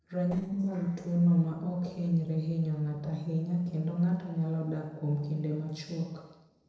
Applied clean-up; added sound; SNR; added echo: neural separator model SepFormer DNS4.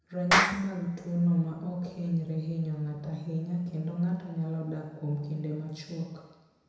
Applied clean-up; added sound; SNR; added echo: none; Clapping; 1 dB; reverberation time 1.0 s.